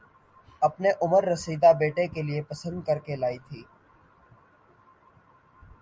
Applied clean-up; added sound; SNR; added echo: none; none; none; none.